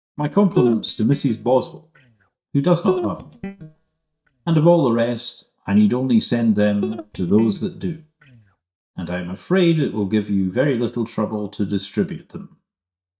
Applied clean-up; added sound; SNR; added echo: neural mask model DeepFilterNet 3.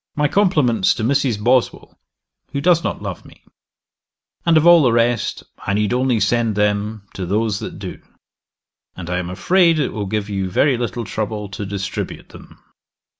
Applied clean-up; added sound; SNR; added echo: none; none; none; none.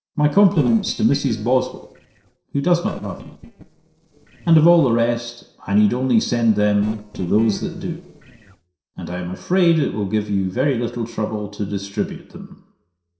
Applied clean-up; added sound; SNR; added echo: neural separator model SepFormer DNS4.